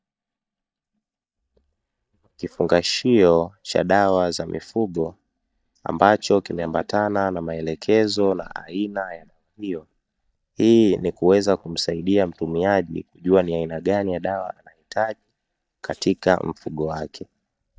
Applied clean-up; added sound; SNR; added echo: neural mask model DeepFilterNet 3.